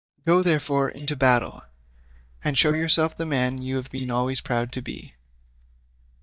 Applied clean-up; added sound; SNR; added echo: neural mask model DeepFilterNet 3.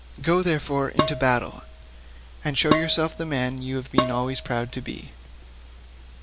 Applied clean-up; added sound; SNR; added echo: none; Dishes, pots, and pans; 3 dB; none.